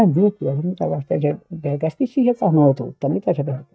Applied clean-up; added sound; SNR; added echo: neural mask model DeepFilterNet 3.